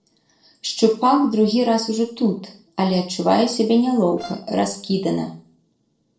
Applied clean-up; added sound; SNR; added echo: neural separator model SepFormer DNS4.